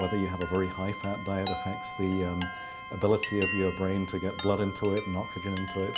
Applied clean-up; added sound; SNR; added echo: none; Chime + Bowed string instrument; 7 dB; none.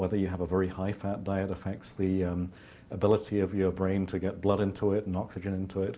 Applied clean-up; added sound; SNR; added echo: none; none; none; none.